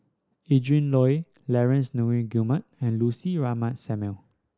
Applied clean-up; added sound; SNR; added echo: none; none; none; none.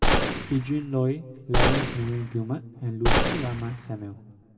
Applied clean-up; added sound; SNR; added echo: none; Gunshot, gunfire; -3 dB; reverberation time 2.4 s.